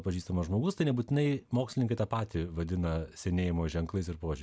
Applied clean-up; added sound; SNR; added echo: none; none; none; none.